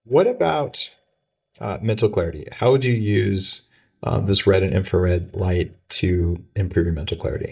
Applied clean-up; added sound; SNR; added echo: neural mask model DeepFilterNet 3.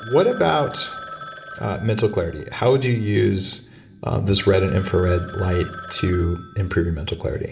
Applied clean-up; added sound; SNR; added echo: none; Telephone; 17 dB; reverberation time 2.0 s.